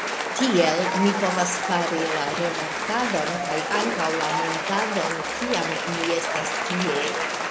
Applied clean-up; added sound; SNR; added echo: none; Applause / Cheering; 1 dB; none.